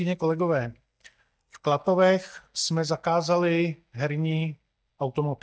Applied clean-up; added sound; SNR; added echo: neural mask model DeepFilterNet 3.